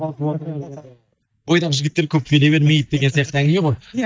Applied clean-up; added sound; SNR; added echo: neural mask model DeepFilterNet 3.